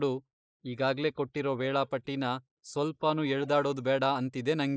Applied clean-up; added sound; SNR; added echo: neural mask model Resemble Enhance denoiser.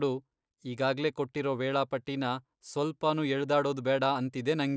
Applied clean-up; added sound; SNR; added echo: none; none; none; none.